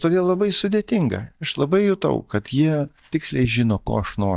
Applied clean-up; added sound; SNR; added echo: neural mask model DeepFilterNet 3.